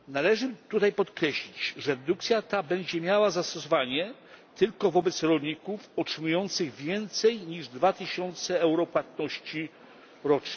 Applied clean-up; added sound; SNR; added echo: none; none; none; none.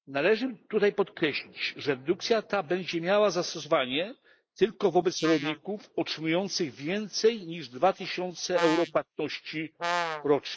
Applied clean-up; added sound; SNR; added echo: neural mask model Resemble Enhance denoiser.